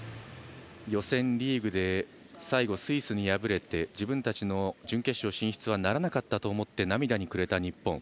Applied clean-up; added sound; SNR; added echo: none; none; none; none.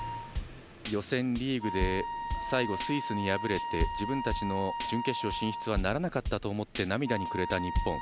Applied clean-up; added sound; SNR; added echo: none; Drum / Drum kit + Wind instrument, woodwind instrument; 3 dB; none.